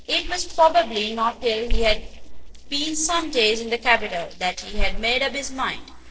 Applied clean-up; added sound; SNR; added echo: neural separator model SepFormer DNS4.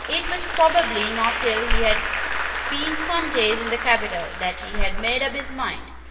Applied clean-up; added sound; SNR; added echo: none; Applause / Crowd; 6 dB; reverberation time 1.2 s.